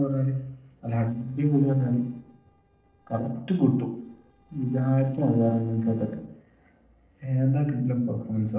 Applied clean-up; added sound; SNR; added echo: neural separator model SepFormer DNS4.